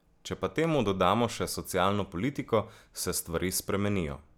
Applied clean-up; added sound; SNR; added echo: none; none; none; none.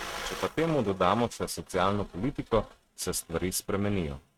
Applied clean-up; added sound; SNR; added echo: neural mask model RNNoise.